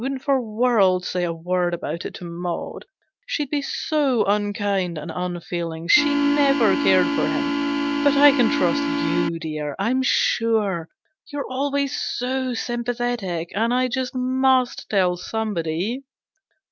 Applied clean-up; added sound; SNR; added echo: none; Organ; 0 dB; none.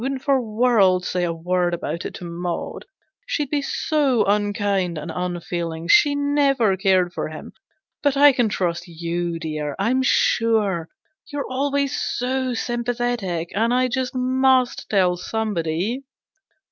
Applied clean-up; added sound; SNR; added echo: none; none; none; none.